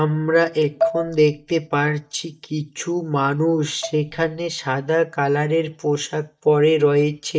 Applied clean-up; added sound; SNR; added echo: neural mask model DeepFilterNet 3.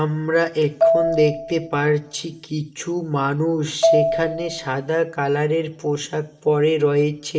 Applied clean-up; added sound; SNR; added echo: none; Marimba, xylophone; 3 dB; reverberation time 0.5 s.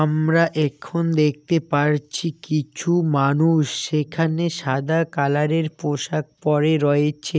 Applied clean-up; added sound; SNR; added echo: none; none; none; none.